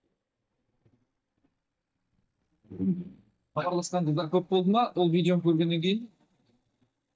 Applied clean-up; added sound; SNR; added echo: neural mask model DeepFilterNet 3.